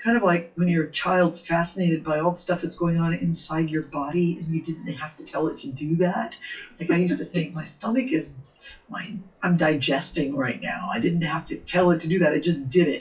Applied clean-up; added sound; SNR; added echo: classical method WPE with log-MMSE.